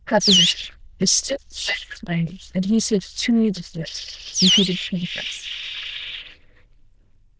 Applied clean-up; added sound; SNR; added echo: neural diffusion model UNIVERSE++.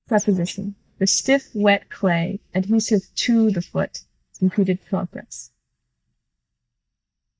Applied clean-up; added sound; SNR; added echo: neural mask model DeepFilterNet 3.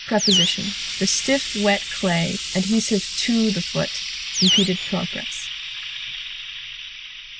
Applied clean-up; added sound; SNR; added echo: none; Animal + Frying (food); 2 dB; none.